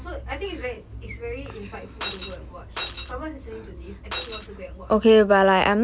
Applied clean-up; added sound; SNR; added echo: none; Shatter; 9 dB; none.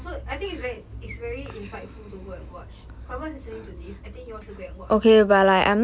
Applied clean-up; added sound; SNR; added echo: none; none; none; none.